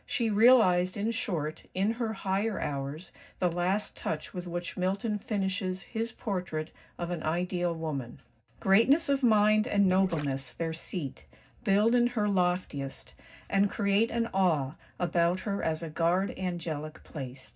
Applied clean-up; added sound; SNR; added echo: none; Gurgling; 17 dB; reverberation time 0.4 s.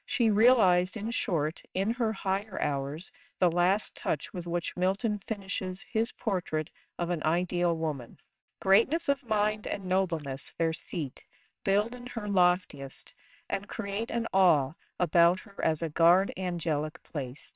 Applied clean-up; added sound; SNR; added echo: neural separator model SepFormer WHAMR!.